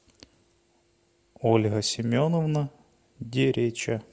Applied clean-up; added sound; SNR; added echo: none; none; none; none.